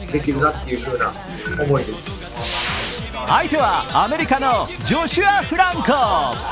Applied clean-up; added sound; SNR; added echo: none; Livestock, farm animals, working animals; 14 dB; none.